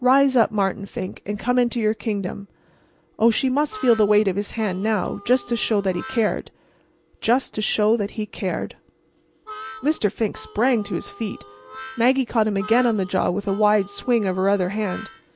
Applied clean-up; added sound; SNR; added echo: none; Harmonica; 17 dB; none.